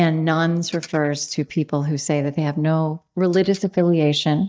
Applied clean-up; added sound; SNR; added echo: neural mask model DeepFilterNet 3.